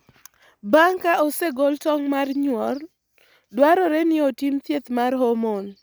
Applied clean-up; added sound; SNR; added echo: none; none; none; none.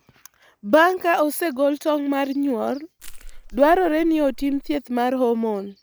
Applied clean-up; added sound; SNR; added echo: none; Crushing; 14 dB; none.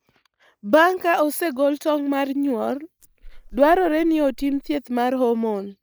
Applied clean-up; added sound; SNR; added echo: neural mask model DeepFilterNet 3.